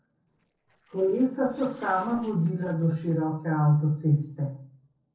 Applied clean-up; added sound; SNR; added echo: neural separator model SepFormer DNS4.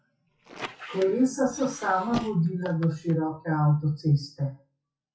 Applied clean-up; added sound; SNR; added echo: classical method WPE with log-MMSE.